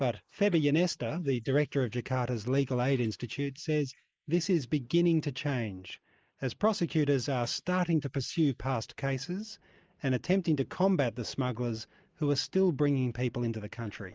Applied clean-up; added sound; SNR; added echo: neural mask model Resemble Enhance denoiser.